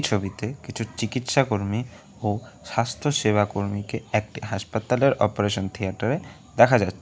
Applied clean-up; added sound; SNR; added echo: none; none; none; none.